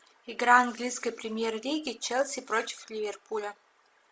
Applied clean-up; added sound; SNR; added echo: none; none; none; none.